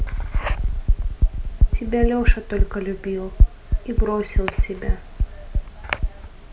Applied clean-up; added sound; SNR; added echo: none; none; none; none.